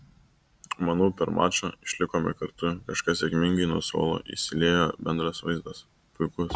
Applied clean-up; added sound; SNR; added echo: none; none; none; none.